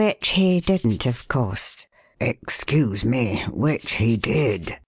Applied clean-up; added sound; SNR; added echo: none; Rattle (instrument); 13 dB; none.